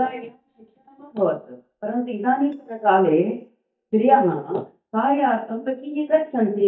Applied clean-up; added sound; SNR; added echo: neural mask model DeepFilterNet 3.